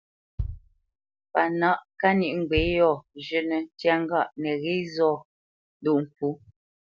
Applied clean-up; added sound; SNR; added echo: none; Bass drum; 13 dB; none.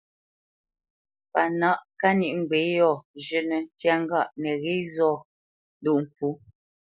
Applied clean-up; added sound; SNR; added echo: neural mask model Resemble Enhance denoiser.